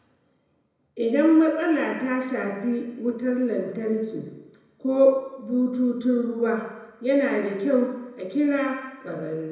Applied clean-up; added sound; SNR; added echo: none; none; none; reverberation time 1.0 s.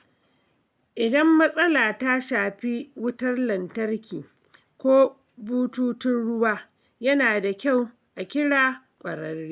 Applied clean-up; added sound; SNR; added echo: none; none; none; none.